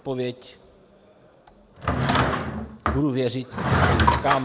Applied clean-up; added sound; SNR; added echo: none; Drawer open or close / Wood; -4 dB; none.